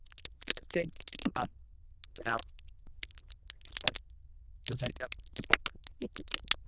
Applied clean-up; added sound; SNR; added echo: neural diffusion model UNIVERSE++.